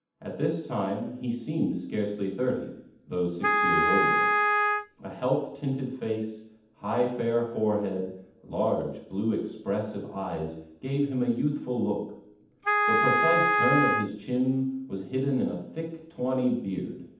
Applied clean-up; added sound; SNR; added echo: none; Wind instrument, woodwind instrument; -4 dB; reverberation time 0.8 s.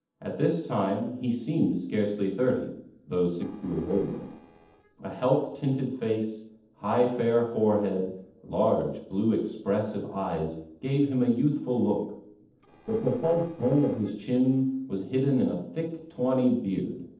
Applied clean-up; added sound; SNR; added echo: neural separator model SepFormer DNS4.